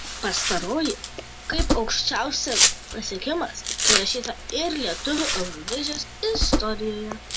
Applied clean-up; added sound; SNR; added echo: none; Domestic sounds, home sounds; -1 dB; none.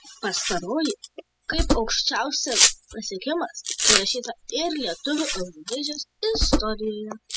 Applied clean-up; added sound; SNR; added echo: classical method spectral subtraction.